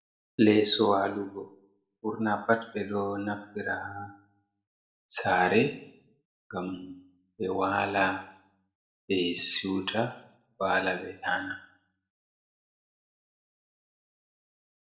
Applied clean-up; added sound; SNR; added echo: none; none; none; reverberation time 0.5 s.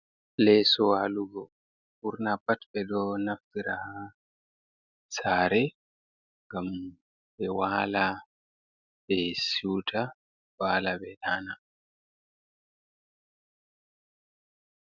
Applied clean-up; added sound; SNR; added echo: none; none; none; none.